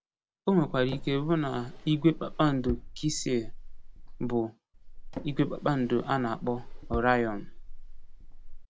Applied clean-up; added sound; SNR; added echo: none; Drawer open or close; 9 dB; none.